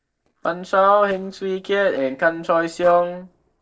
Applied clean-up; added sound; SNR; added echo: neural separator model SepFormer DNS4.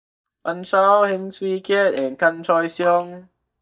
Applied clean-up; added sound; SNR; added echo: neural mask model DeepFilterNet 3.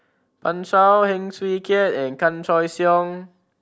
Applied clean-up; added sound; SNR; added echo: none; none; none; none.